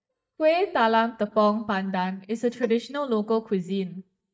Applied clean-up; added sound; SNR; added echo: neural mask model DeepFilterNet 3.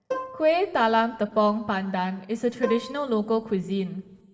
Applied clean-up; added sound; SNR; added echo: none; Plucked string instrument; 12 dB; reverberation time 2.9 s.